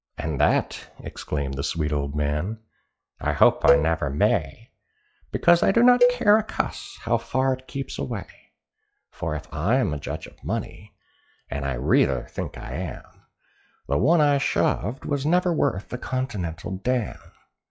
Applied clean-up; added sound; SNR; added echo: classical method log-MMSE.